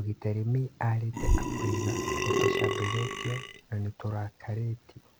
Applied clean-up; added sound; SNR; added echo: none; Burping, eructation; -4 dB; none.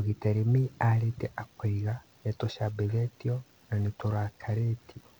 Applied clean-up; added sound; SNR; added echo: none; none; none; none.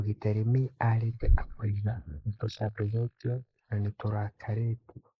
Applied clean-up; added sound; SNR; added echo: neural mask model Resemble Enhance denoiser.